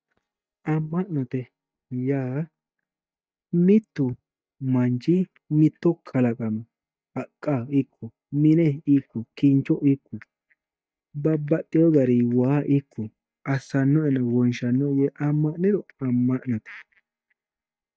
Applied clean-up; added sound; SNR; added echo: neural mask model DeepFilterNet 3.